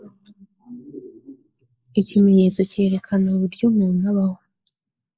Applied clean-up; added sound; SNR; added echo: neural mask model Resemble Enhance denoiser.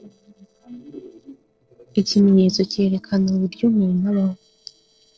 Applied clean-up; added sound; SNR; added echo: neural separator model SepFormer DNS4.